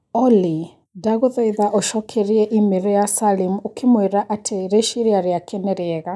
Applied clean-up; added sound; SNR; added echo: neural mask model Resemble Enhance denoiser.